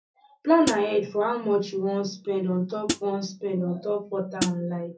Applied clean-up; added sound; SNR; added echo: none; Hi-hat; 4 dB; reverberation time 0.3 s.